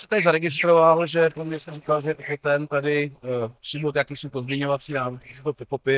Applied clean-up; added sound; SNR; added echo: neural mask model DeepFilterNet 3.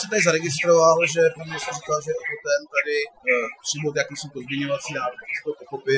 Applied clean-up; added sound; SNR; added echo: classical method Wiener filter.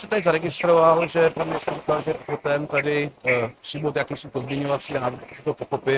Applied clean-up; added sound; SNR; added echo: neural mask model RNNoise.